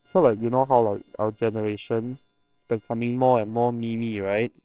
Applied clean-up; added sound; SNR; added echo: neural separator model SepFormer WHAMR!.